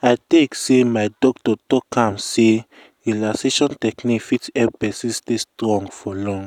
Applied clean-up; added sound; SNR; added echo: none; none; none; none.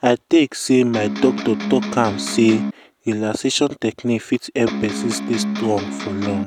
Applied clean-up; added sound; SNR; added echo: none; Electric guitar; 5 dB; none.